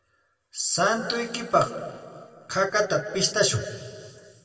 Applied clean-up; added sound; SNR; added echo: none; none; none; reverberation time 2.1 s.